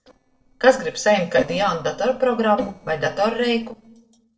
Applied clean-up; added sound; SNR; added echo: neural separator model SepFormer DNS4.